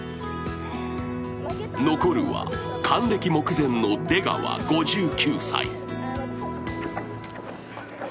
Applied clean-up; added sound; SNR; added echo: none; none; none; none.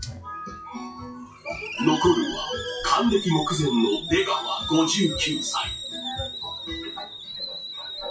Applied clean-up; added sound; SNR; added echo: classical method WPE with log-MMSE.